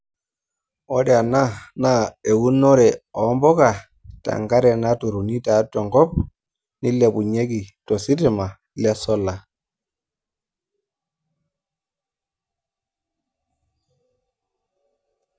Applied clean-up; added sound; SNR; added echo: none; none; none; none.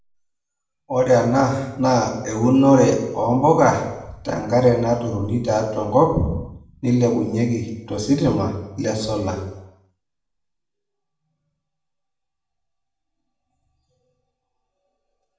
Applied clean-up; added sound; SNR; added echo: none; none; none; reverberation time 0.8 s.